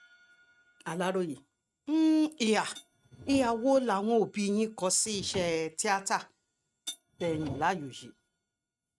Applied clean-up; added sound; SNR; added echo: neural mask model RNNoise.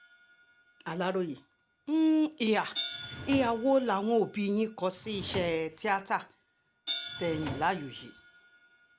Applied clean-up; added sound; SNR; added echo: none; Hi-hat + Drawer open or close; 11 dB; none.